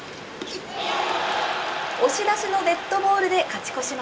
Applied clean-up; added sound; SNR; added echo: none; Waves, surf; 16 dB; reverberation time 0.2 s.